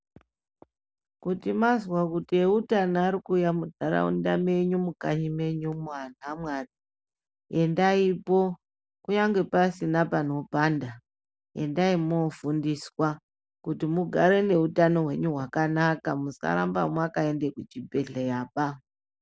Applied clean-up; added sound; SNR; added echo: none; none; none; none.